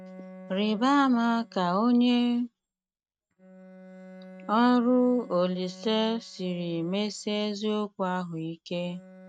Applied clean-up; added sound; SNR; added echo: neural mask model RNNoise.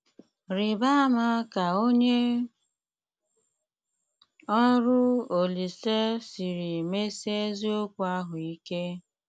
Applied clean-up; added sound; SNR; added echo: none; none; none; none.